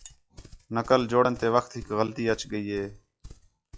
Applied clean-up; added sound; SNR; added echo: classical method log-MMSE.